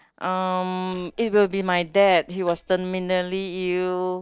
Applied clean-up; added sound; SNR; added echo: neural separator model SepFormer DNS4.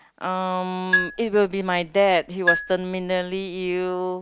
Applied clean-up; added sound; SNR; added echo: none; Marimba, xylophone; 5 dB; none.